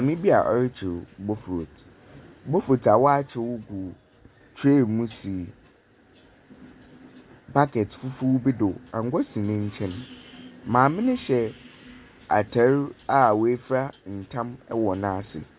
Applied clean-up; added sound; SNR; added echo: none; none; none; none.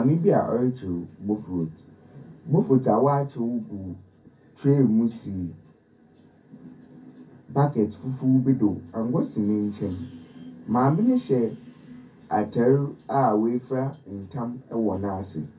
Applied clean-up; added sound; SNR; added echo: none; none; none; reverberation time 0.3 s.